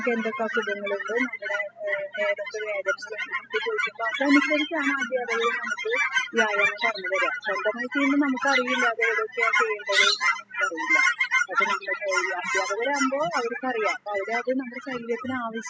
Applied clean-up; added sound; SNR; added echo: classical method spectral subtraction.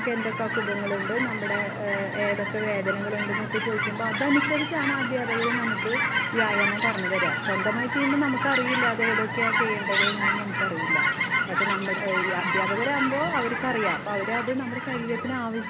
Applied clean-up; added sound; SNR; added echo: none; Chirp, tweet / Fowl; -2 dB; none.